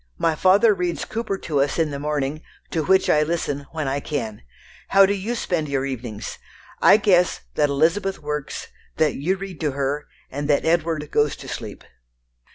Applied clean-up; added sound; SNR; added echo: none; none; none; none.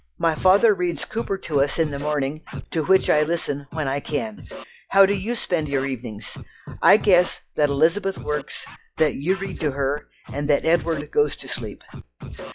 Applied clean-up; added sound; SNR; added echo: classical method log-MMSE.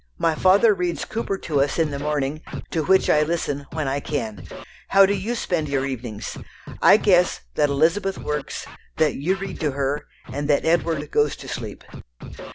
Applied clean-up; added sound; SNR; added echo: none; Scratching (performance technique); 13 dB; none.